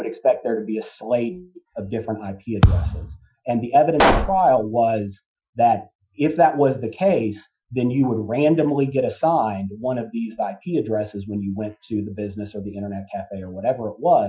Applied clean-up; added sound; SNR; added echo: classical method Wiener filter.